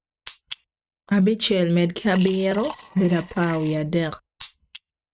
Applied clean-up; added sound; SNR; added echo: neural mask model RNNoise.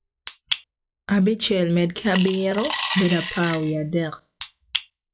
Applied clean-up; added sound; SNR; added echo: classical method log-MMSE.